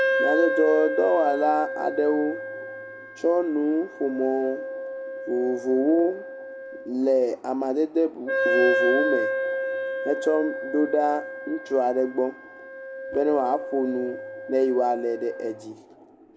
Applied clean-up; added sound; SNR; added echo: none; Wind instrument, woodwind instrument; 5 dB; none.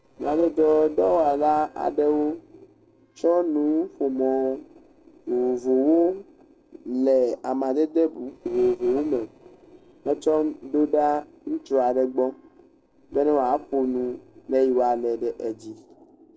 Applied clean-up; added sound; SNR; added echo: neural separator model SepFormer DNS4.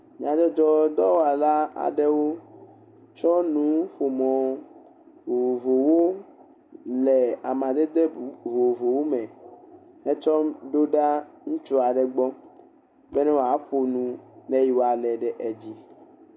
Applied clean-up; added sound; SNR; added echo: none; none; none; none.